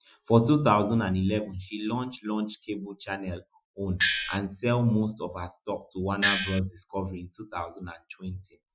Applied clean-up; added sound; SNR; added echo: classical method Wiener filter.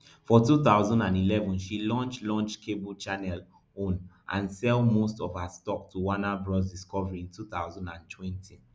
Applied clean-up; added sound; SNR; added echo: none; none; none; none.